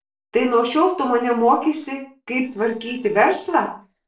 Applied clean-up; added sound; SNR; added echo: neural separator model SepFormer DNS4.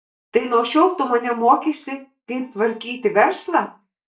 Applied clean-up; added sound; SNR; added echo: neural mask model DeepFilterNet 3.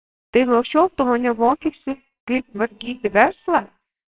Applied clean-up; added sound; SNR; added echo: neural separator model SepFormer WHAMR!.